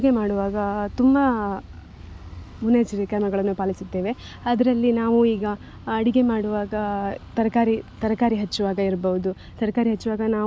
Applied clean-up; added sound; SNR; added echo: none; none; none; none.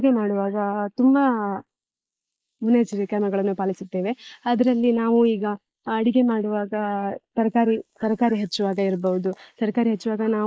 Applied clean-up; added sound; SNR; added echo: neural mask model Resemble Enhance denoiser.